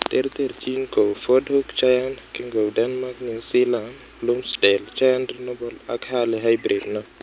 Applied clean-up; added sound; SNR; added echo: none; none; none; none.